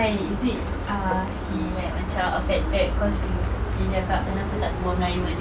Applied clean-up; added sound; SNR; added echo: none; none; none; none.